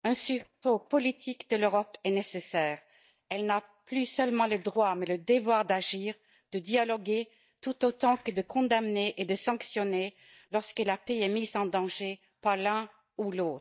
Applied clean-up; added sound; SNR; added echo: neural mask model DeepFilterNet 3.